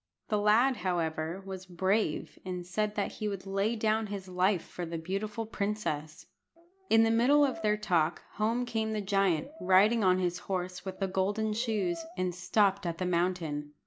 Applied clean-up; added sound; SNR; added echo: none; Brass instrument; 18 dB; none.